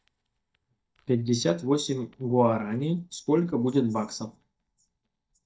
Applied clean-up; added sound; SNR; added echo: neural mask model DeepFilterNet 3.